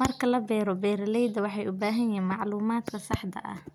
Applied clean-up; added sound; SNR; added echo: none; none; none; none.